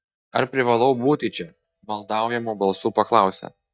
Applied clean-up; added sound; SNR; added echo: neural mask model DeepFilterNet 3.